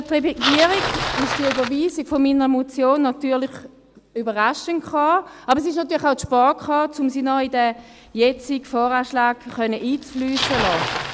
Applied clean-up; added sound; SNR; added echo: none; Bicycle; 9 dB; none.